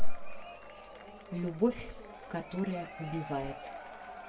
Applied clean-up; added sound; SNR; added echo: none; Applause / Crowd / Cheering; 17 dB; reverberation time 0.1 s.